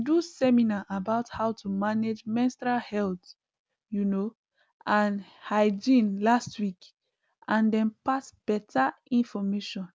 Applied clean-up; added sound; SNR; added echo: none; none; none; none.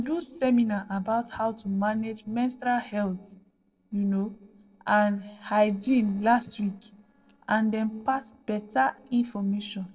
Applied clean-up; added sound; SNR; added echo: neural separator model SepFormer DNS4.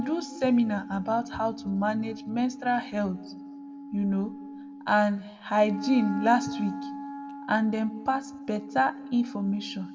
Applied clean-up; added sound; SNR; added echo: none; Wind instrument, woodwind instrument; 11 dB; reverberation time 0.8 s.